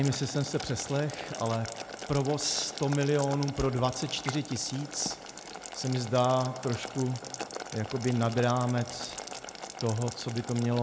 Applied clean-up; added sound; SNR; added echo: none; Boiling; 11 dB; none.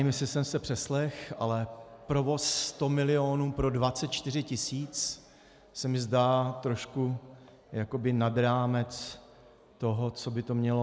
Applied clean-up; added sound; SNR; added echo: none; none; none; none.